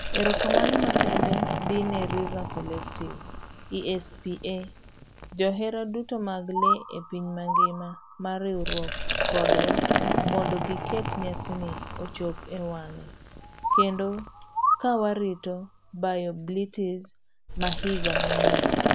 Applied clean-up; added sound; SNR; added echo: none; Bird + Liquid; -3 dB; none.